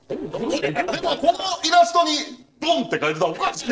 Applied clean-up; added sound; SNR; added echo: neural separator model SepFormer DNS4.